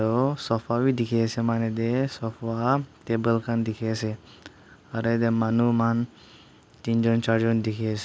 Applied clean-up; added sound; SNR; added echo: none; none; none; none.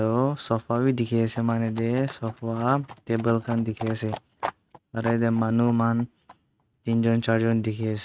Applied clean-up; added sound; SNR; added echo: neural mask model RNNoise.